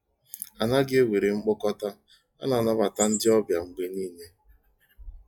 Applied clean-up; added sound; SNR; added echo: classical method log-MMSE.